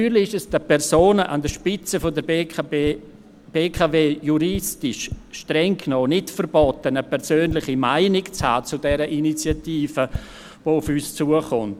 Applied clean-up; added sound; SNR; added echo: none; Tap; 16 dB; none.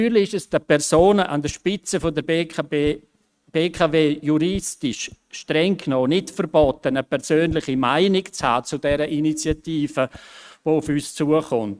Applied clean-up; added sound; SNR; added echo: neural mask model RNNoise.